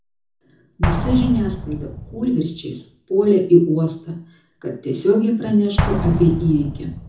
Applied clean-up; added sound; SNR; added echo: none; Explosion; 7 dB; reverberation time 0.5 s.